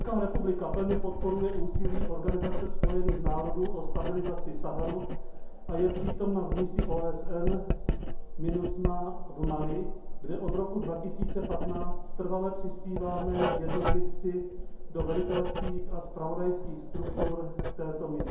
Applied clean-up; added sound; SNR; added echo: none; Writing; -4 dB; reverberation time 2.6 s.